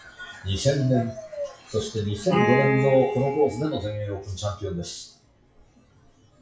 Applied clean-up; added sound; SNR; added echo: classical method WPE with log-MMSE.